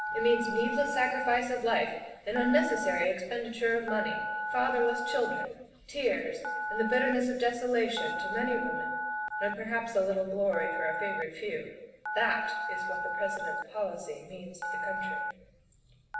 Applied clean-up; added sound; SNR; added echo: none; Telephone; 5 dB; reverberation time 1.0 s.